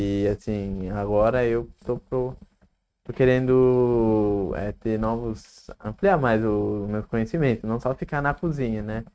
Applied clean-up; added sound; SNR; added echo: neural mask model RNNoise.